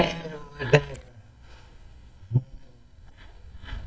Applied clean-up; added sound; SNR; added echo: neural mask model DeepFilterNet 3.